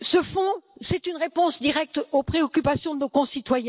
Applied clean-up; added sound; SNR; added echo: none; none; none; none.